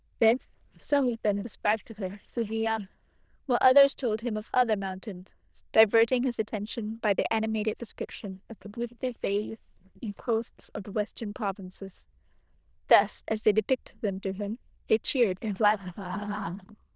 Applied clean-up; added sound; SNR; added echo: neural diffusion model UNIVERSE++.